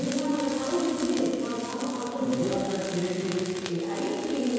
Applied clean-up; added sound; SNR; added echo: none; Tools; 12 dB; reverberation time 2.0 s.